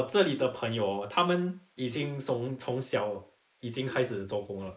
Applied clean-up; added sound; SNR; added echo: neural mask model Resemble Enhance denoiser.